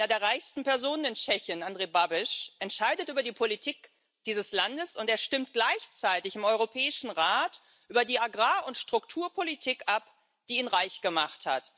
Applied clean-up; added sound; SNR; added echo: none; none; none; none.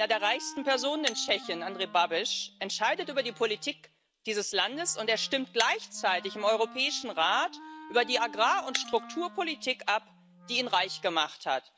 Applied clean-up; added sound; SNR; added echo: none; Wind instrument, woodwind instrument + Shatter; 15 dB; none.